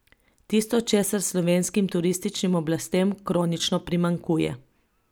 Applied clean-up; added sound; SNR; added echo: none; none; none; none.